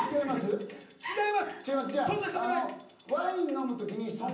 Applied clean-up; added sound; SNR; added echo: none; none; none; reverberation time 0.6 s.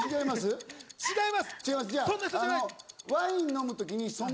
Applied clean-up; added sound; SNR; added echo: none; none; none; none.